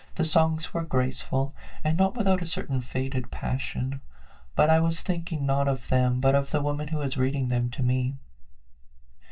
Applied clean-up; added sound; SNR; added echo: neural mask model DeepFilterNet 3.